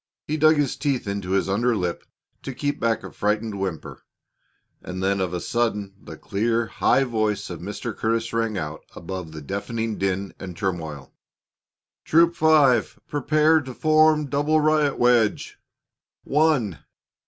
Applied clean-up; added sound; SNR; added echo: none; none; none; none.